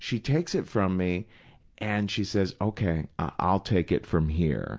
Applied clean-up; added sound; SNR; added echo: none; none; none; none.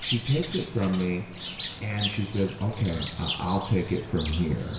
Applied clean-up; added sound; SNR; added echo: none; Bird; 7 dB; reverberation time 1.0 s.